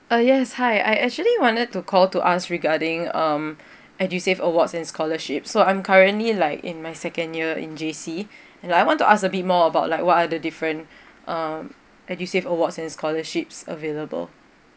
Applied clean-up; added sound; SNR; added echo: none; none; none; none.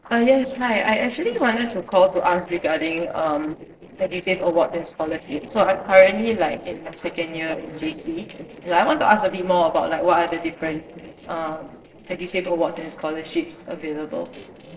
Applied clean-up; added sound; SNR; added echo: neural separator model SepFormer DNS4.